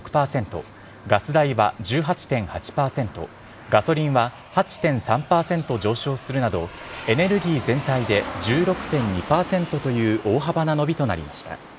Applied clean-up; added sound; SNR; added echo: none; Aircraft; 16 dB; none.